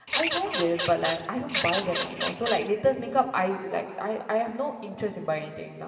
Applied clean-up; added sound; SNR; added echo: none; Bird vocalization, bird call, bird song / Fowl; 0 dB; reverberation time 2.3 s.